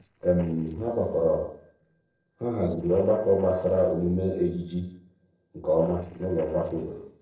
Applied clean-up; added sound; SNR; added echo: neural separator model SepFormer DNS4.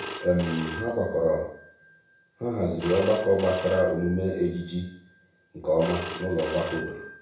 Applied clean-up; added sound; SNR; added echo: none; Telephone; 12 dB; reverberation time 0.6 s.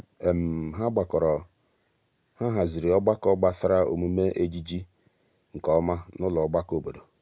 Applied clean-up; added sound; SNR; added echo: none; none; none; none.